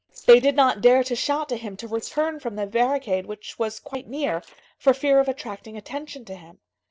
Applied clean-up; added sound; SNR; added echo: neural separator model SepFormer DNS4.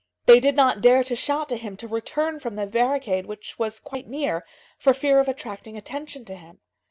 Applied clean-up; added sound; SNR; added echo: none; none; none; none.